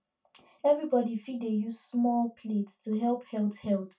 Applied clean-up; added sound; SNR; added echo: none; none; none; reverberation time 0.2 s.